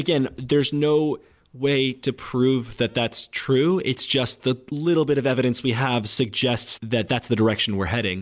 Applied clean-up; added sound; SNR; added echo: none; none; none; none.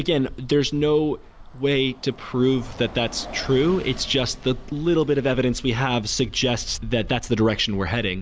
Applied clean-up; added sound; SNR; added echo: none; Bus; 15 dB; none.